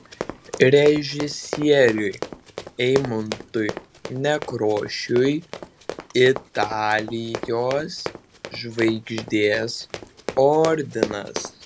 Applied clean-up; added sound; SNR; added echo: none; Run; 12 dB; none.